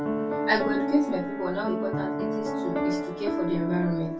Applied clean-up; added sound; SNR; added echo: none; Piano; -1 dB; reverberation time 0.1 s.